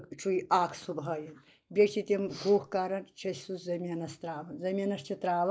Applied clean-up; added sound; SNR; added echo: neural mask model DeepFilterNet 3.